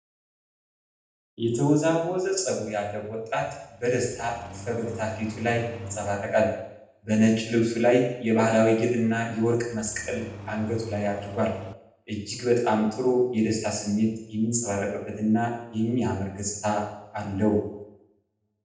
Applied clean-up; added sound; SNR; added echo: neural separator model SepFormer DNS4.